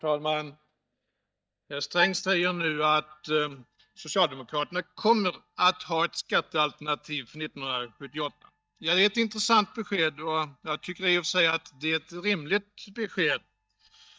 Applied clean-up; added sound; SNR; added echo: neural mask model DeepFilterNet 3.